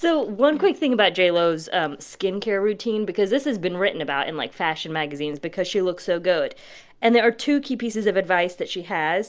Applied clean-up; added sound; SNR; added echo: none; none; none; none.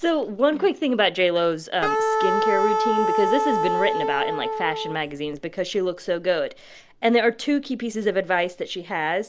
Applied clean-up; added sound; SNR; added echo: none; Wind instrument, woodwind instrument; 0 dB; none.